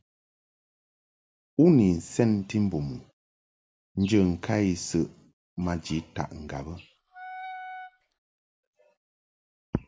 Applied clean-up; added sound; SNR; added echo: none; Wind instrument, woodwind instrument; 13 dB; none.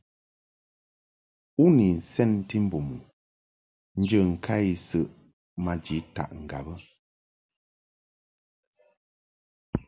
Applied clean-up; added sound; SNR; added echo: none; none; none; none.